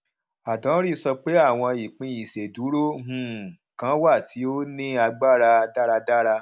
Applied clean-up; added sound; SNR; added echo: none; none; none; none.